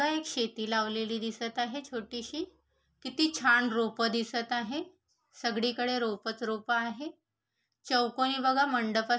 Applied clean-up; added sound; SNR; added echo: none; none; none; none.